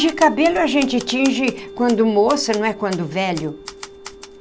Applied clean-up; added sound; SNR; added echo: none; Organ + Typewriter; 15 dB; none.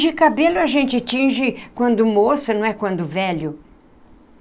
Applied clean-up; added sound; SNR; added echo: none; none; none; none.